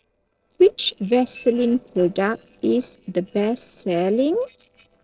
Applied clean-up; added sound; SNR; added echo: neural separator model SepFormer DNS4.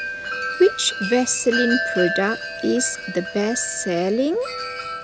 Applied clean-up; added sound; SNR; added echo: none; Wind chime; 6 dB; none.